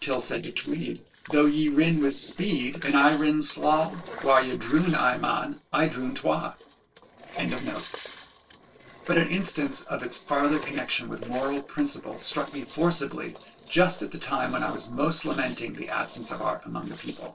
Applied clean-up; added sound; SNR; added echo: neural separator model SepFormer DNS4.